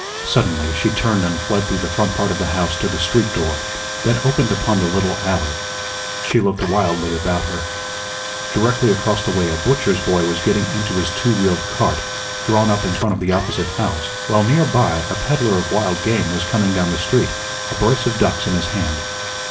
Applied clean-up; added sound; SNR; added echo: none; Tools; 7 dB; reverberation time 0.5 s.